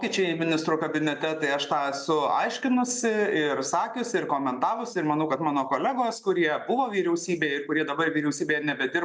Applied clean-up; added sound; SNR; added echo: none; none; none; none.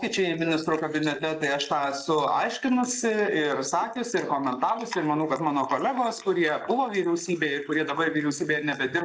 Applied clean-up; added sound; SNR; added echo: neural mask model Resemble Enhance denoiser.